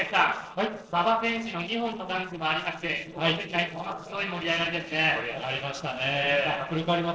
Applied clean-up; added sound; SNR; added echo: neural separator model SepFormer DNS4.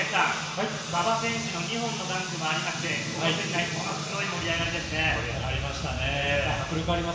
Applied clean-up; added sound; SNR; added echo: none; Engine; 17 dB; reverberation time 1.0 s.